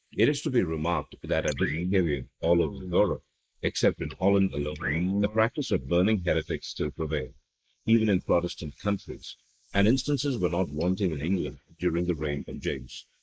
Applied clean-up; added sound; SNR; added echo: neural mask model Resemble Enhance denoiser.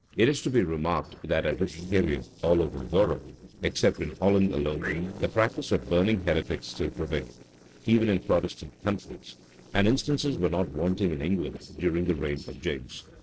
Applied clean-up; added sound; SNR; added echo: neural separator model SepFormer DNS4.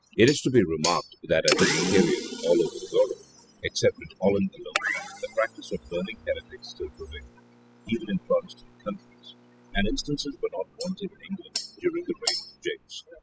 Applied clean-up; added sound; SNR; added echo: classical method spectral subtraction.